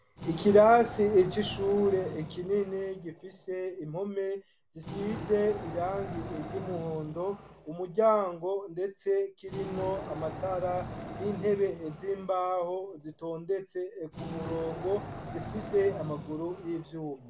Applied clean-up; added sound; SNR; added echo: none; Wild animals; 12 dB; none.